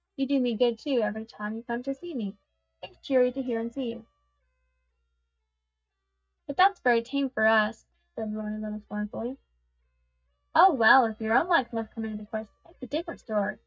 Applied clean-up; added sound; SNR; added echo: neural mask model DeepFilterNet 3.